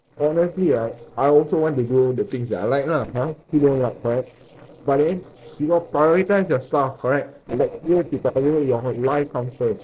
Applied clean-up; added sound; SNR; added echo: neural separator model SepFormer DNS4.